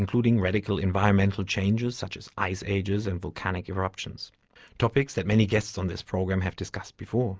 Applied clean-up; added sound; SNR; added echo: none; none; none; none.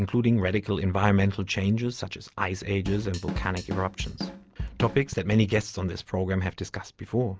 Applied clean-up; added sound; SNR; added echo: none; Drum kit; 8 dB; none.